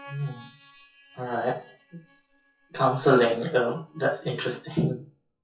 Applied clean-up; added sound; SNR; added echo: classical method WPE with log-MMSE.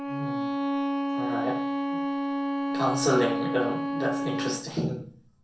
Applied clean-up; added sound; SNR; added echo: none; Bowed string instrument; -2 dB; reverberation time 0.6 s.